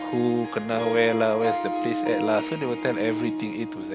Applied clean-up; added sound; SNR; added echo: none; Harp; 4 dB; none.